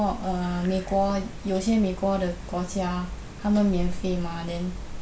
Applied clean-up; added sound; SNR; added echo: none; none; none; none.